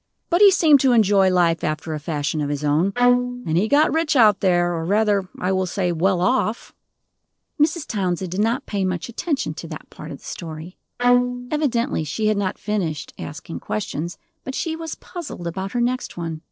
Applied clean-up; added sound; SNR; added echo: neural separator model SepFormer DNS4.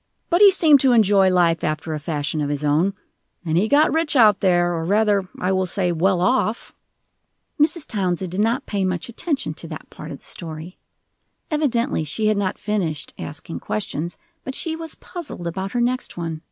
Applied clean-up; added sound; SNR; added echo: none; none; none; none.